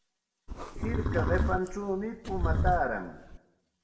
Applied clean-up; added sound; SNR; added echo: none; Livestock, farm animals, working animals; -2 dB; reverberation time 0.8 s.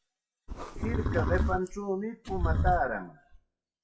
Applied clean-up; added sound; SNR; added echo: classical method WPE with log-MMSE.